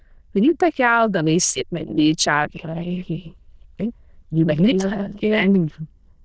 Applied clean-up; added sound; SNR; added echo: neural diffusion model UNIVERSE++.